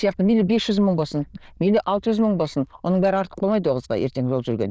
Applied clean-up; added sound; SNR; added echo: neural diffusion model UNIVERSE++.